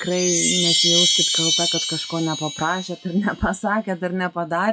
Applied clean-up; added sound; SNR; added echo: classical method log-MMSE.